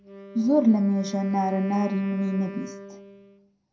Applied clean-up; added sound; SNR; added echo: none; Wind instrument, woodwind instrument; 15 dB; reverberation time 0.2 s.